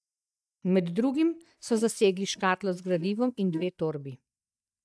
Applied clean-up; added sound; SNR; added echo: neural mask model DeepFilterNet 3.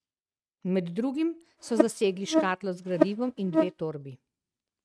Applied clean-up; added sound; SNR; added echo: neural mask model RNNoise.